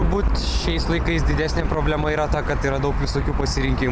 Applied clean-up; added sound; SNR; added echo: none; Thunder; 16 dB; none.